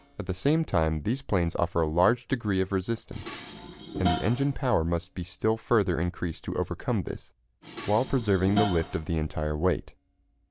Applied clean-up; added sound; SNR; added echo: none; Dishes, pots, and pans; 12 dB; none.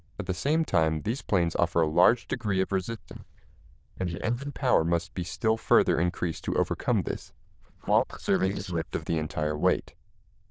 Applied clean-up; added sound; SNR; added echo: neural diffusion model UNIVERSE++.